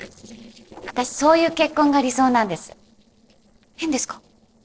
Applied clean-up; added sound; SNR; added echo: neural separator model SepFormer DNS4.